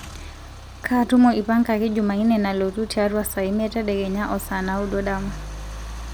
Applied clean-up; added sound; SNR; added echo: none; Idling / Engine starting / Accelerating, revving, vroom / Car; 13 dB; none.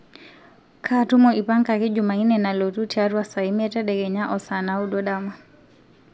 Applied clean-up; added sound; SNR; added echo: none; none; none; none.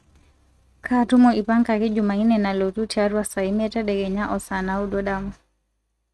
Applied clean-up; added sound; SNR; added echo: neural mask model RNNoise.